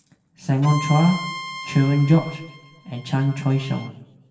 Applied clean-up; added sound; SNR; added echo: none; Bowed string instrument; 13 dB; reverberation time 0.9 s.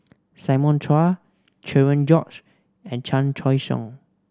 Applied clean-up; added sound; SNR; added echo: none; none; none; none.